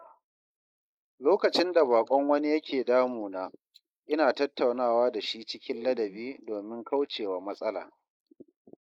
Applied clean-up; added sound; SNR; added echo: neural mask model Resemble Enhance denoiser.